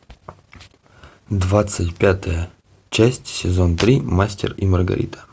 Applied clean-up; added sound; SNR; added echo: none; none; none; none.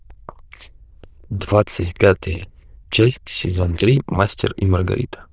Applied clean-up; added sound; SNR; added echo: neural diffusion model UNIVERSE++.